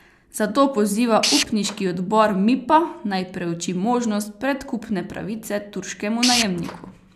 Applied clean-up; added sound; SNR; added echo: none; Tools; 2 dB; none.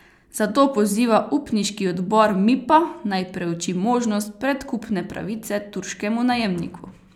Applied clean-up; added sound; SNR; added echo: none; none; none; none.